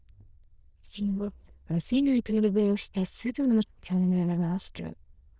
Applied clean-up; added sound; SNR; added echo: neural diffusion model UNIVERSE++.